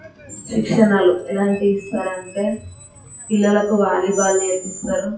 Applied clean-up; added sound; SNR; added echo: classical method WPE with log-MMSE.